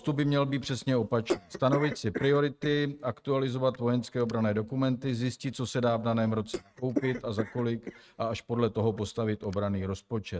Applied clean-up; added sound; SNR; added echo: neural mask model RNNoise.